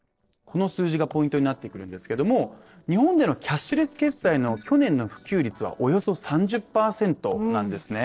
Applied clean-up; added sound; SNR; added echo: neural separator model SepFormer DNS4.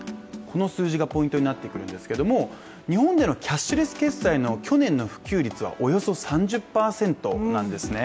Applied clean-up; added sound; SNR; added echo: none; none; none; none.